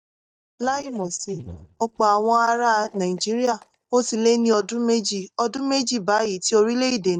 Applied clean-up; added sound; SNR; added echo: neural mask model DeepFilterNet 3.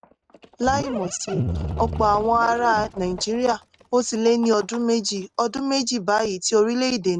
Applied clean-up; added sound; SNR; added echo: neural mask model RNNoise.